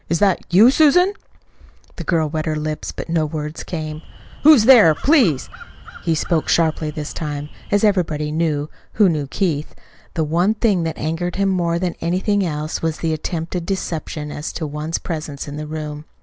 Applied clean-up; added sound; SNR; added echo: none; Crow; 19 dB; none.